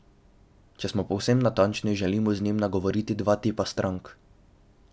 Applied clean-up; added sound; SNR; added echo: none; none; none; none.